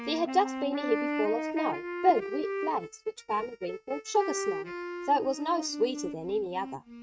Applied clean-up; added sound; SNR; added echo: neural mask model RNNoise.